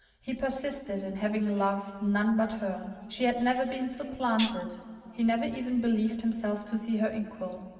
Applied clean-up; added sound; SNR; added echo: none; Tambourine; 11 dB; reverberation time 2.6 s.